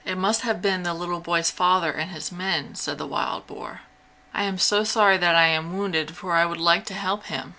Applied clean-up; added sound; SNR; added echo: none; none; none; none.